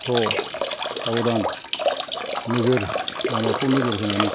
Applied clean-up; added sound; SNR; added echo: none; Drip / Trickle, dribble / Bathtub (filling or washing); 0 dB; none.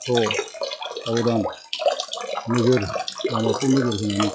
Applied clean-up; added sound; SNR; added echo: classical method log-MMSE.